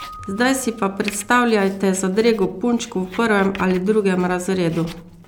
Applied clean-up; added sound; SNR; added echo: none; Keyboard (musical) + Writing; 20 dB; none.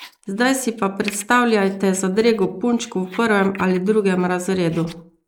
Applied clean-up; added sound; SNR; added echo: neural mask model Resemble Enhance denoiser.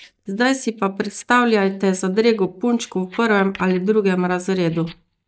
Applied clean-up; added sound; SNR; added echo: neural mask model DeepFilterNet 3.